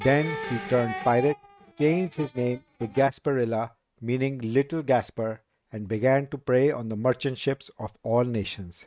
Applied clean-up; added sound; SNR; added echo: neural mask model RNNoise.